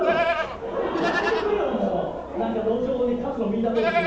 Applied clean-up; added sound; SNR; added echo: none; Livestock, farm animals, working animals; 4 dB; reverberation time 0.9 s.